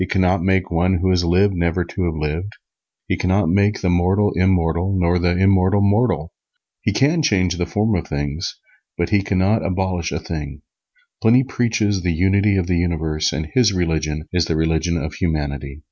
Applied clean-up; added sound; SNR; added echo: none; none; none; none.